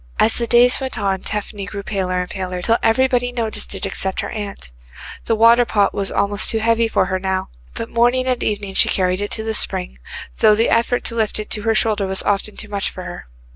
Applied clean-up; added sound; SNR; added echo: none; none; none; none.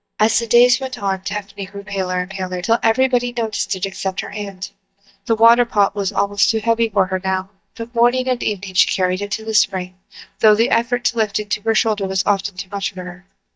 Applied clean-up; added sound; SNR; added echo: neural mask model DeepFilterNet 3.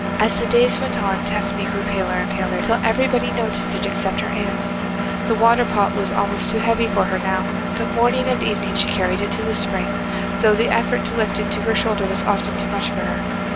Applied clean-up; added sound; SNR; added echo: none; Engine; 1 dB; none.